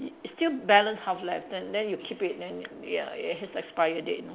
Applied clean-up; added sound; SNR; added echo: none; none; none; none.